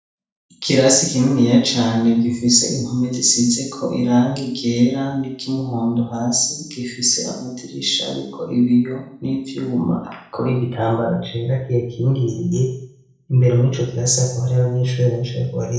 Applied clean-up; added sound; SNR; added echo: none; none; none; reverberation time 0.6 s.